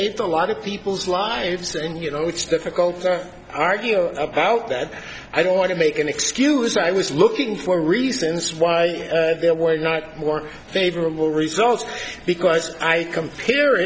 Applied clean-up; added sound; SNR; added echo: none; none; none; none.